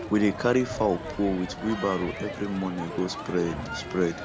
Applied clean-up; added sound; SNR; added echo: none; Crowd; 9 dB; none.